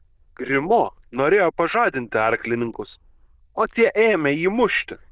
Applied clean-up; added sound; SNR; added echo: neural diffusion model UNIVERSE++.